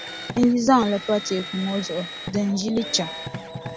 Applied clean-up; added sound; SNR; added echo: none; Drill; 12 dB; none.